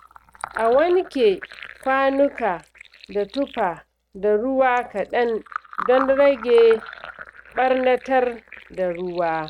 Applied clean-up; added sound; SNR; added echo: neural mask model RNNoise.